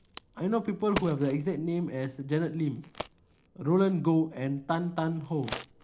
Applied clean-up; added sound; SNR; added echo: none; Crack; 15 dB; reverberation time 0.4 s.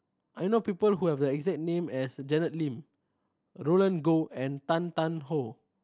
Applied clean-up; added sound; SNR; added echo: none; none; none; none.